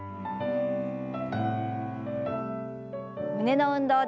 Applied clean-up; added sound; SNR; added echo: none; Bowed string instrument; 10 dB; none.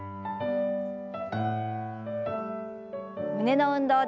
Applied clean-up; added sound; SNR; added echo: none; none; none; none.